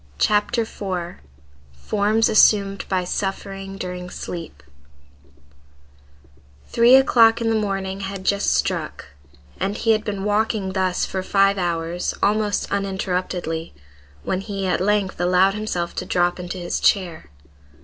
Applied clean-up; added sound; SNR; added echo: none; none; none; none.